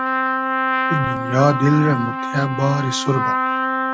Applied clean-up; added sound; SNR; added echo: none; Trumpet; 1 dB; none.